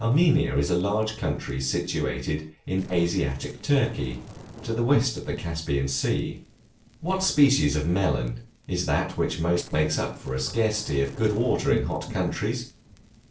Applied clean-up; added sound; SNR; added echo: neural separator model SepFormer DNS4.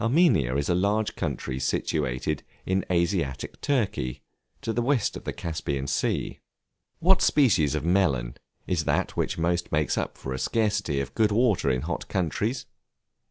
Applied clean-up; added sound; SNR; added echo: none; none; none; none.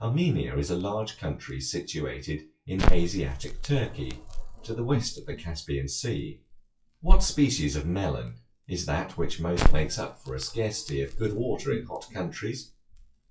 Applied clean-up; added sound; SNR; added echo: classical method WPE with log-MMSE.